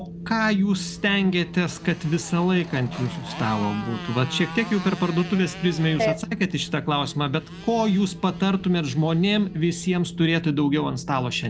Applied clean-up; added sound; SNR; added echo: none; Motorcycle + Wind; 12 dB; none.